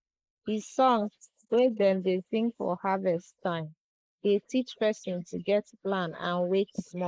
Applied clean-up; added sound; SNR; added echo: neural mask model Resemble Enhance denoiser.